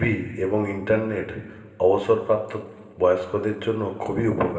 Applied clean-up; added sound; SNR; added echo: none; none; none; reverberation time 2.9 s.